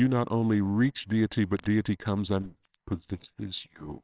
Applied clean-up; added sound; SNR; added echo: neural separator model SepFormer WHAMR!.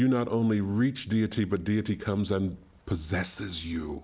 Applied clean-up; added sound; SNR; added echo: none; none; none; none.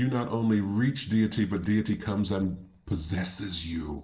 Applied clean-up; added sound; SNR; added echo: neural separator model SepFormer DNS4.